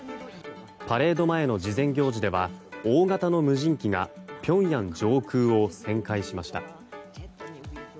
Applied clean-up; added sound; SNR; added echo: none; none; none; none.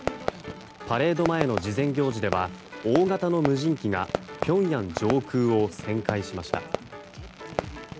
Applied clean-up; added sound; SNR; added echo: none; Fireworks; 8 dB; none.